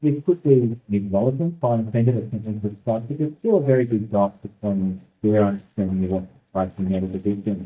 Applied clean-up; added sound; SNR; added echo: neural mask model DeepFilterNet 3.